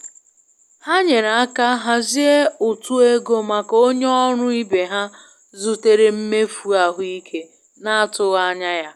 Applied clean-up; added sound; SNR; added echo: none; none; none; none.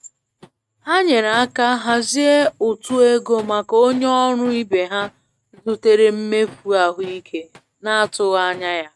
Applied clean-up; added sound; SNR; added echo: neural mask model RNNoise.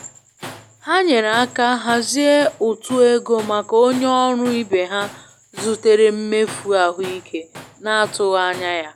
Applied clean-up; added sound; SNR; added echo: none; Tools; 20 dB; none.